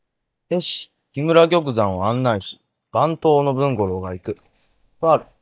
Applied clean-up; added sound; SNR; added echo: neural mask model DeepFilterNet 3.